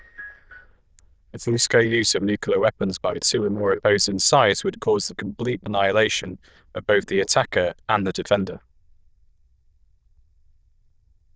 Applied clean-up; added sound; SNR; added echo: neural diffusion model UNIVERSE++.